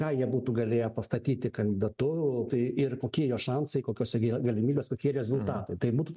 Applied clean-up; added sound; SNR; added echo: none; none; none; none.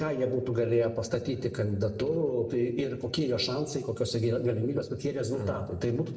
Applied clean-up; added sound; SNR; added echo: none; none; none; reverberation time 0.8 s.